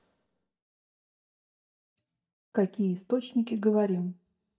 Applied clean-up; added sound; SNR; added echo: neural mask model DeepFilterNet 3.